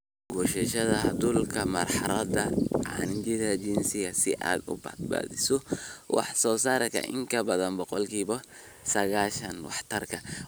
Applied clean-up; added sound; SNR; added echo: none; none; none; none.